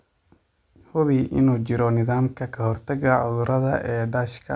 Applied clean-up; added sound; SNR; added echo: none; none; none; none.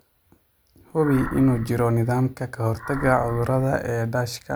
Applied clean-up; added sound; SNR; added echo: none; Animal; 14 dB; none.